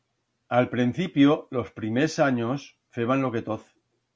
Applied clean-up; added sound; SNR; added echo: none; none; none; none.